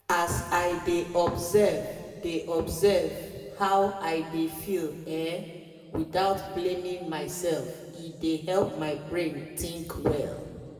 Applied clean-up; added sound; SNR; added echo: none; none; none; reverberation time 2.1 s.